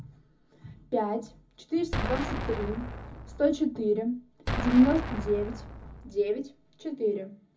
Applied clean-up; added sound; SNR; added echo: none; Explosion; 6 dB; reverberation time 0.4 s.